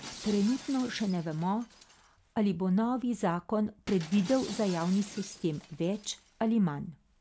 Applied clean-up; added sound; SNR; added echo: none; Shatter; 18 dB; none.